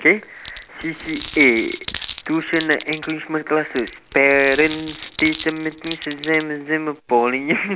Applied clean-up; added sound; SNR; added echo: none; Glass; 15 dB; none.